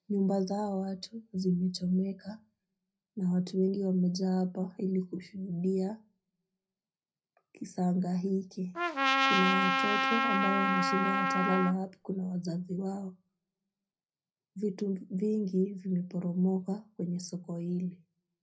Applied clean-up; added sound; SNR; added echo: none; Trumpet; -4 dB; reverberation time 0.4 s.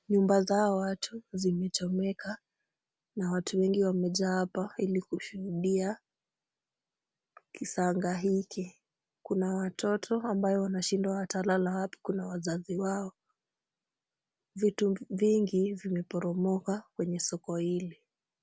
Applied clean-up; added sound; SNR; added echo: none; none; none; none.